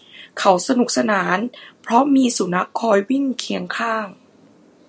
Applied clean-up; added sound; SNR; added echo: none; none; none; none.